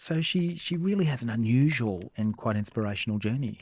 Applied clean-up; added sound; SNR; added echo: neural separator model SepFormer DNS4.